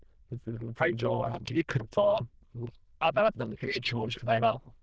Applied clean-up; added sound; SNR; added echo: neural diffusion model UNIVERSE++.